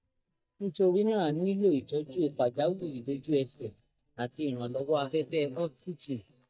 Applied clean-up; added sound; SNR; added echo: neural mask model DeepFilterNet 3.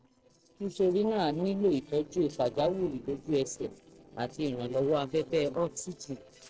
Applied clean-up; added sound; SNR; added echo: neural separator model SepFormer DNS4.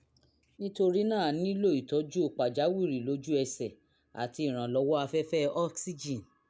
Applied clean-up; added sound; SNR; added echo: none; none; none; none.